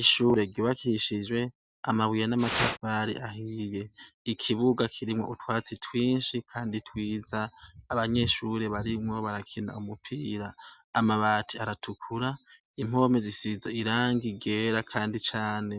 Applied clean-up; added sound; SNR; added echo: none; Fire; 0 dB; none.